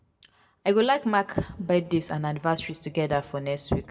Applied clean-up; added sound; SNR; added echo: none; none; none; reverberation time 2.3 s.